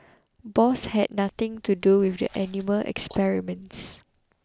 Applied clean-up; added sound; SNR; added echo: neural mask model Resemble Enhance denoiser.